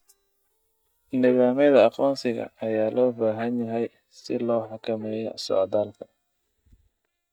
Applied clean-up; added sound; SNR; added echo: neural mask model DeepFilterNet 3.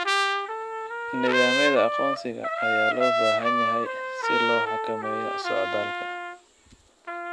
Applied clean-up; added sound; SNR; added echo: none; Trumpet; -3 dB; none.